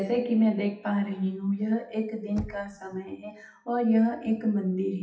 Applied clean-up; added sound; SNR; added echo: classical method WPE with log-MMSE.